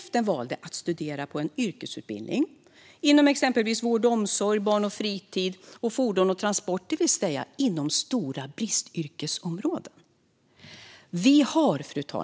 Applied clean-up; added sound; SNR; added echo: none; none; none; none.